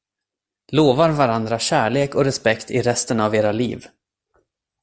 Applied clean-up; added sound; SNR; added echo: none; none; none; none.